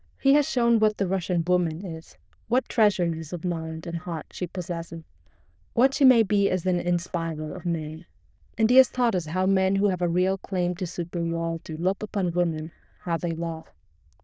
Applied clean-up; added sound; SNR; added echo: neural diffusion model UNIVERSE++.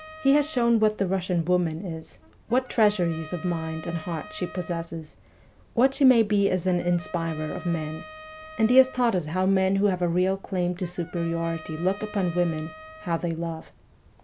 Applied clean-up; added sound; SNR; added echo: none; Trumpet; 20 dB; none.